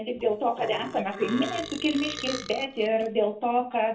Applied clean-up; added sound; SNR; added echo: none; Burping, eructation; 13 dB; reverberation time 0.3 s.